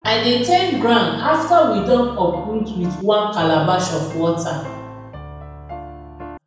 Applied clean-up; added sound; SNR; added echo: none; Piano; 14 dB; reverberation time 0.9 s.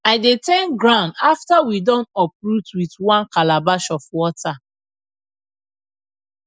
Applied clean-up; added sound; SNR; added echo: none; none; none; none.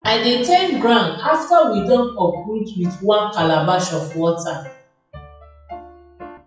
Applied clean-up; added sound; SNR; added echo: classical method WPE with log-MMSE.